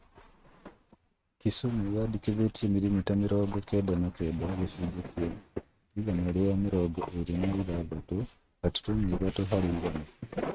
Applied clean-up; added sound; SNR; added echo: neural mask model RNNoise.